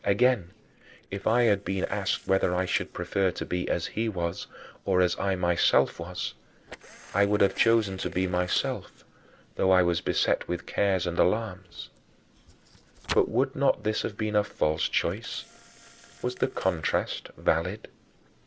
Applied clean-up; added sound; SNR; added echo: neural separator model SepFormer DNS4.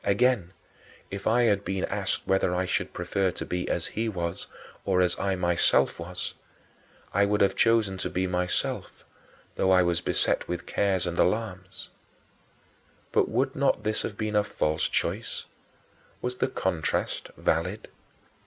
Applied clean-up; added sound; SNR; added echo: none; none; none; none.